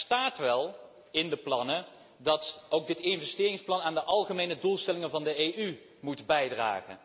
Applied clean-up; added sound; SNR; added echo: none; none; none; none.